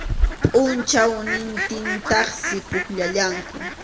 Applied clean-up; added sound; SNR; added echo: none; Fowl; 4 dB; reverberation time 1.0 s.